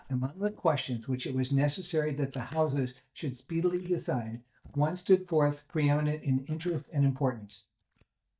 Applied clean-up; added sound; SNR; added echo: neural mask model DeepFilterNet 3.